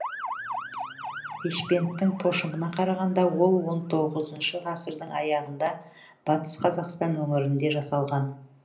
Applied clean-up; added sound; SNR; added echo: none; Motor vehicle (road) / Siren; 14 dB; reverberation time 0.5 s.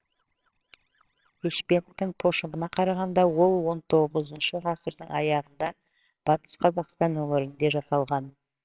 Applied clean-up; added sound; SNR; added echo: neural separator model SepFormer WHAMR!.